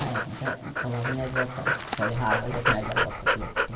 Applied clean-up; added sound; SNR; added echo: none; Dog; -3 dB; reverberation time 0.5 s.